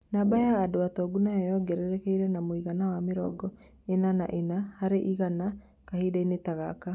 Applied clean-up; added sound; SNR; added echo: none; none; none; none.